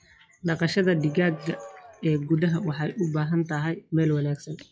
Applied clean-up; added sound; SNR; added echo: classical method log-MMSE.